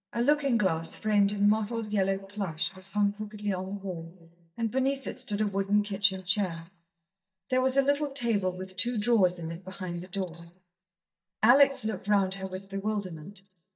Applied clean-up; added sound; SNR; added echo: neural mask model DeepFilterNet 3.